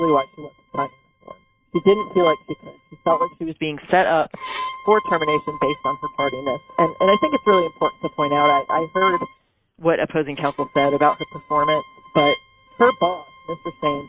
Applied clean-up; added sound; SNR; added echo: neural mask model RNNoise.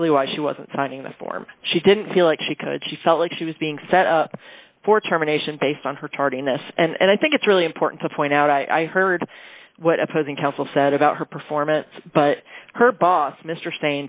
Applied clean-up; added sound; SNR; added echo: none; none; none; none.